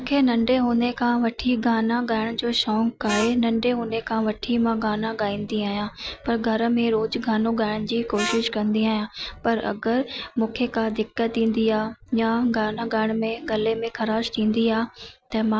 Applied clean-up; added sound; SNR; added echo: none; Harmonica; 9 dB; none.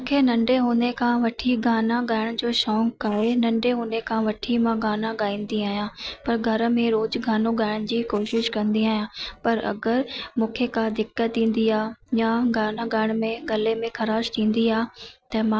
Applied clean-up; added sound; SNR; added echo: neural separator model SepFormer DNS4.